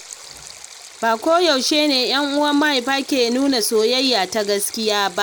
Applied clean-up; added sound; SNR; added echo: none; Stream; 19 dB; none.